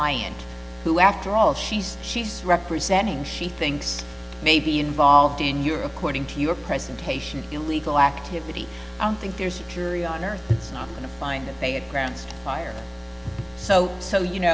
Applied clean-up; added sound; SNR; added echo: none; none; none; none.